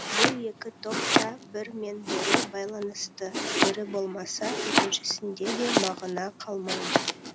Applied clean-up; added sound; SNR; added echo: none; Domestic sounds, home sounds; -4 dB; none.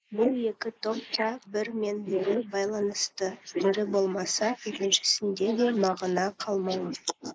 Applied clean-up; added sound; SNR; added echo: neural mask model Resemble Enhance denoiser.